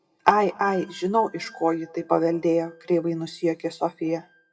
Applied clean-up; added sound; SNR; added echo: classical method WPE with log-MMSE.